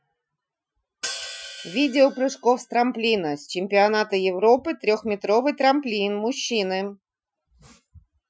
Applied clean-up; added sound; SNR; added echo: classical method Wiener filter.